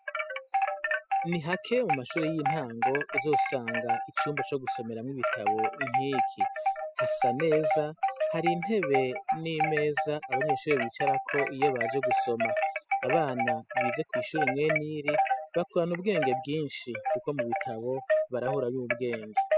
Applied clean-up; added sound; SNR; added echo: classical method spectral subtraction.